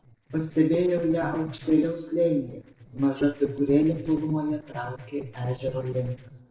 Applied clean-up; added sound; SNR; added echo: neural separator model SepFormer DNS4.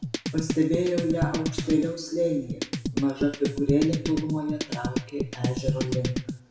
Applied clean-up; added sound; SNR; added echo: none; Drum kit; 2 dB; reverberation time 0.7 s.